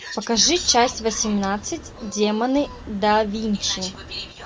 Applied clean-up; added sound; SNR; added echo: none; Wind; 18 dB; none.